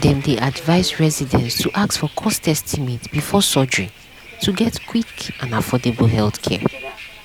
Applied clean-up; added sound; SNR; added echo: none; Bus; 17 dB; none.